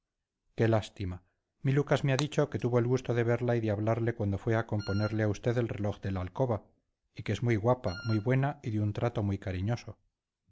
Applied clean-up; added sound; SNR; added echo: none; Wind instrument, woodwind instrument + Shatter; 17 dB; none.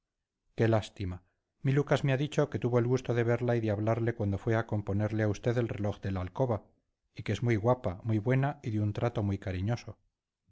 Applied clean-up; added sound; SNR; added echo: none; none; none; none.